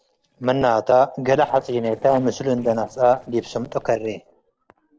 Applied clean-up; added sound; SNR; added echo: neural separator model SepFormer DNS4.